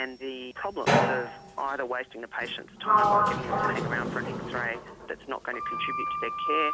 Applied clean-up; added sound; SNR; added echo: none; Sliding door; -5 dB; none.